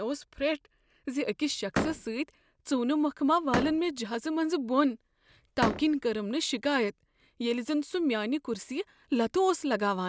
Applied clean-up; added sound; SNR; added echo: none; Slam; 6 dB; none.